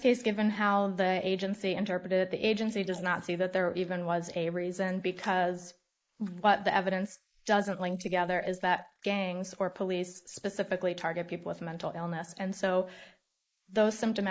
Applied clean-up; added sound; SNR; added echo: neural mask model Resemble Enhance denoiser.